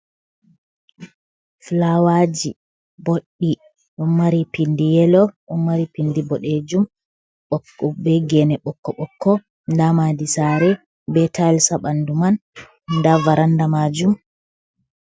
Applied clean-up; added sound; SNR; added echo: none; none; none; none.